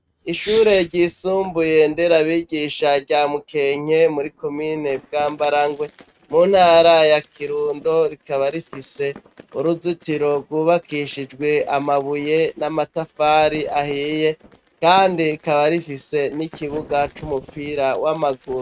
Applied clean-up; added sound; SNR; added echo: neural mask model RNNoise.